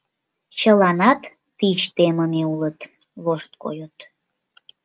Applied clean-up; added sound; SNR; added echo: none; none; none; none.